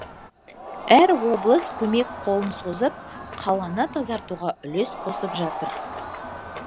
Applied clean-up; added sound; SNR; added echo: none; Crowd; 11 dB; none.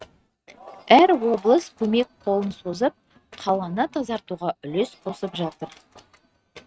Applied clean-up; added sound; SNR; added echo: neural mask model RNNoise.